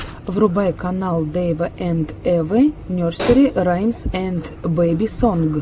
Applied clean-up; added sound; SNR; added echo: none; Hi-hat; 11 dB; none.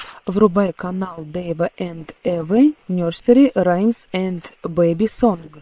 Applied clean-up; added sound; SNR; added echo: neural separator model SepFormer WHAM!.